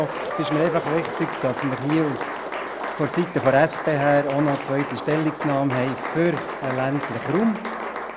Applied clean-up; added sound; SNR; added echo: none; Applause; 6 dB; none.